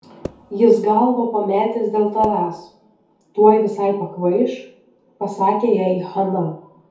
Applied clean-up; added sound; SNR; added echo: none; Percussion; 15 dB; reverberation time 0.6 s.